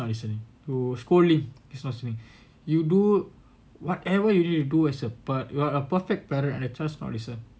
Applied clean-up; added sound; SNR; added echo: none; none; none; none.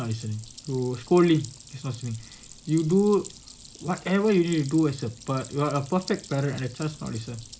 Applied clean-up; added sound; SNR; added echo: none; Stream; 19 dB; none.